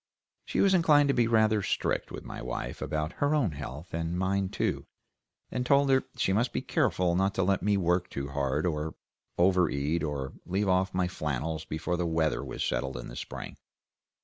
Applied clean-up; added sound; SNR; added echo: none; none; none; none.